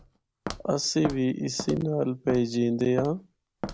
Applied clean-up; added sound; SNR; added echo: none; Walk, footsteps; 11 dB; none.